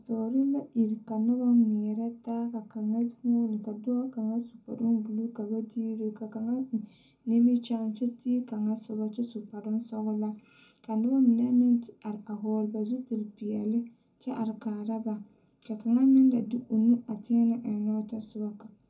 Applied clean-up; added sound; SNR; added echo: none; none; none; reverberation time 0.3 s.